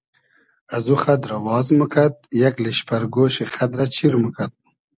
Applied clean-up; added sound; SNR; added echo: none; none; none; none.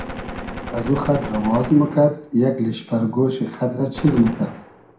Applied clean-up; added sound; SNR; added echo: none; Gunshot, gunfire; 13 dB; reverberation time 0.5 s.